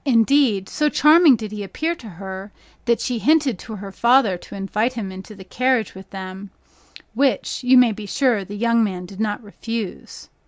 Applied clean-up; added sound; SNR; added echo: none; none; none; none.